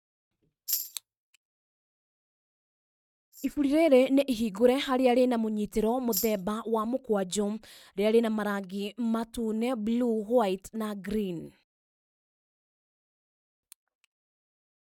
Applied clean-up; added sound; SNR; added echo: neural mask model RNNoise.